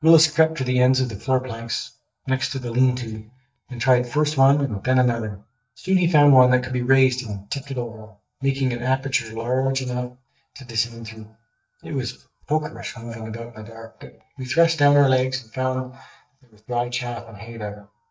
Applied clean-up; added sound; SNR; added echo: neural mask model DeepFilterNet 3.